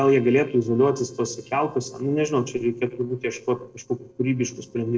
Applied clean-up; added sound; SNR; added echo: neural separator model SepFormer DNS4.